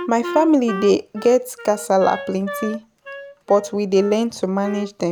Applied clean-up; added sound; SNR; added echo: none; Wind instrument, woodwind instrument; 13 dB; none.